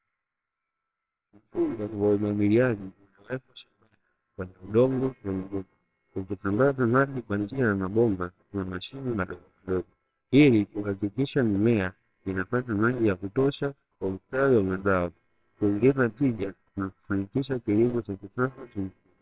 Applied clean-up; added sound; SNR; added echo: neural separator model SepFormer WHAMR!.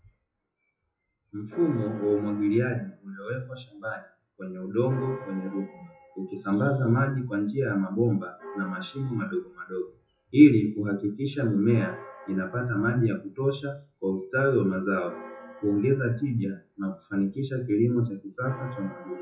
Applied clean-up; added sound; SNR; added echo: classical method WPE with log-MMSE.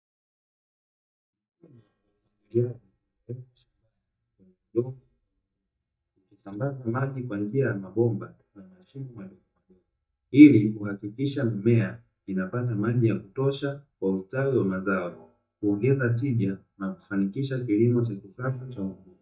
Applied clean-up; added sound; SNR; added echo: neural mask model DeepFilterNet 3.